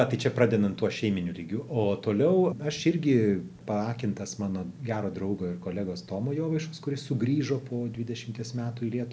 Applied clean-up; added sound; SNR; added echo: none; none; none; none.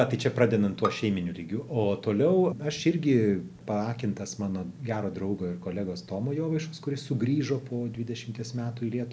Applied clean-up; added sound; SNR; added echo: none; Bowed string instrument; 13 dB; none.